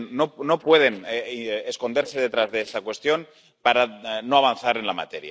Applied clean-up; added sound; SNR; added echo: neural separator model SepFormer DNS4.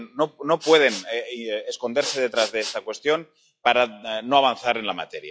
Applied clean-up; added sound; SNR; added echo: classical method log-MMSE.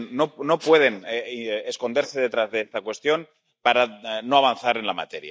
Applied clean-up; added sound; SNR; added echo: neural mask model DeepFilterNet 3.